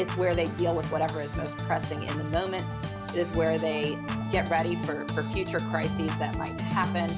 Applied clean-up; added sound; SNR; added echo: none; Organ; 2 dB; none.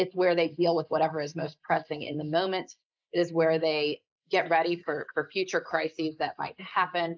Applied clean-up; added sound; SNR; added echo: neural mask model Resemble Enhance denoiser.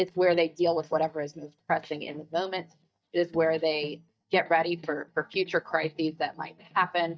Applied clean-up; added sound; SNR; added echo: neural mask model DeepFilterNet 3.